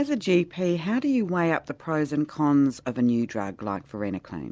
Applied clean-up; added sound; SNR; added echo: none; none; none; none.